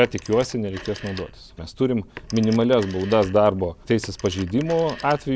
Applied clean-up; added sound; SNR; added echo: none; Telephone; 19 dB; none.